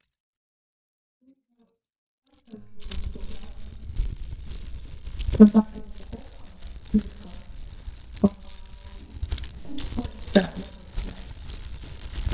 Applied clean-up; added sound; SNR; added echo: neural mask model DeepFilterNet 3.